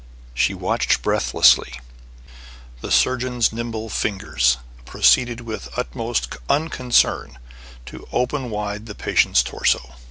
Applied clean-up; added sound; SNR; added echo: none; none; none; none.